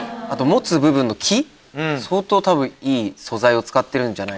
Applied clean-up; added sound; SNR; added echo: none; none; none; none.